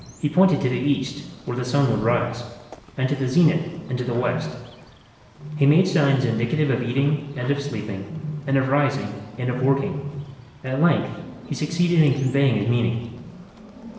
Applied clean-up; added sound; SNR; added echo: none; Bird; 13 dB; reverberation time 1.0 s.